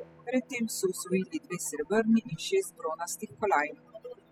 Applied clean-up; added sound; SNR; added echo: classical method spectral subtraction.